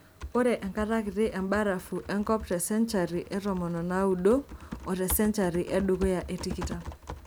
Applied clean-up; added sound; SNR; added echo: none; Typing; 13 dB; none.